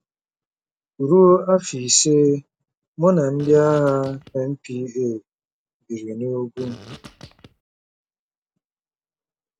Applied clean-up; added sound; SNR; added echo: none; Fart; 19 dB; none.